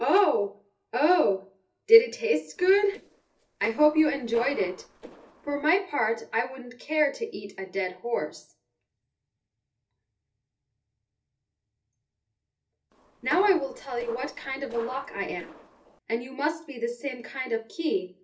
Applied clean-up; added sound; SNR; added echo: neural separator model SepFormer DNS4.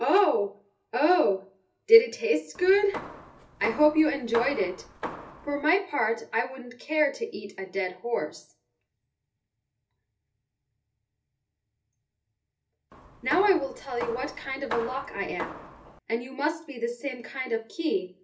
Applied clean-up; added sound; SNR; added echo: none; Hammer; 11 dB; reverberation time 0.3 s.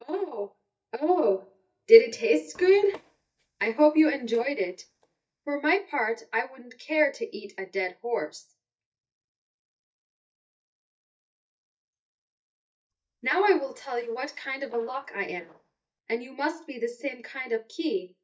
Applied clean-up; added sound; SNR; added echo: neural mask model DeepFilterNet 3.